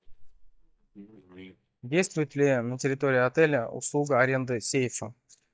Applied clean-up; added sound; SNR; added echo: neural mask model DeepFilterNet 3.